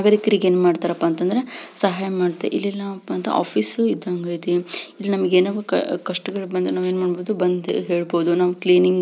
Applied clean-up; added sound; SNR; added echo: none; none; none; none.